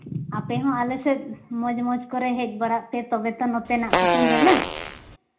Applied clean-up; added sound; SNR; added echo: none; Fart; -2 dB; reverberation time 0.4 s.